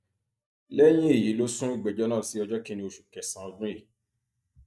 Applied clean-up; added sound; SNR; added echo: neural mask model DeepFilterNet 3.